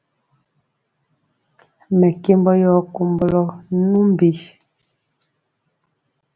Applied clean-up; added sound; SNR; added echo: none; none; none; none.